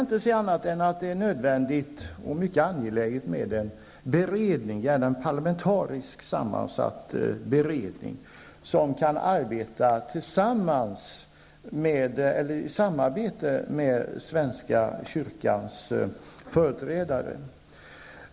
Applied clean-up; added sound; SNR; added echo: none; none; none; none.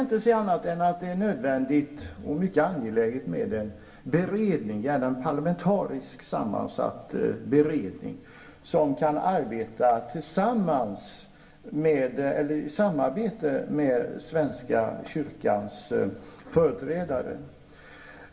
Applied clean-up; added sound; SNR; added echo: none; none; none; reverberation time 1.0 s.